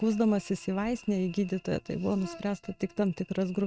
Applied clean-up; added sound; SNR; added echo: neural mask model RNNoise.